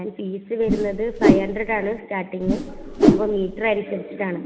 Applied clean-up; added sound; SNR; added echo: none; Whoosh, swoosh, swish; -4 dB; none.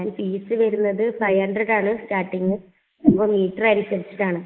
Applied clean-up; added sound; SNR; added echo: neural mask model Resemble Enhance denoiser.